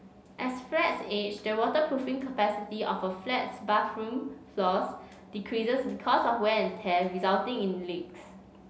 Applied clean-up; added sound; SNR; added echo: none; none; none; none.